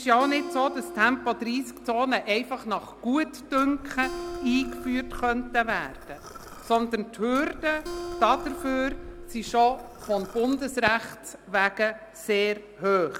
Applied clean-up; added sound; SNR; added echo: none; Acoustic guitar + Liquid; 13 dB; none.